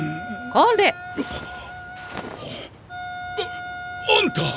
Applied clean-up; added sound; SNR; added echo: none; Wind instrument, woodwind instrument; 11 dB; none.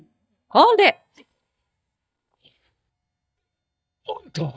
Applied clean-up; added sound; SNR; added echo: neural mask model DeepFilterNet 3.